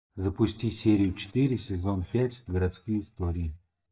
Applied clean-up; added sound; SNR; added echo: neural mask model DeepFilterNet 3.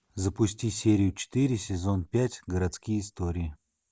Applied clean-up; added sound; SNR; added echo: none; none; none; none.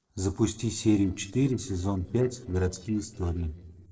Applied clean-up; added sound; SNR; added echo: neural separator model SepFormer DNS4.